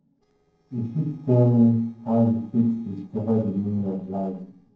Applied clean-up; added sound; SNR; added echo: neural separator model SepFormer DNS4.